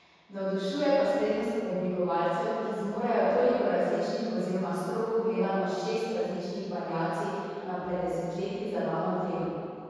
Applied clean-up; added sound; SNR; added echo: none; none; none; reverberation time 2.2 s.